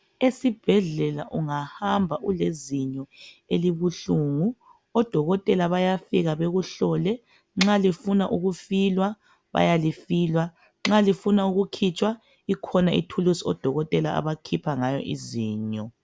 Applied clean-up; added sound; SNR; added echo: none; none; none; none.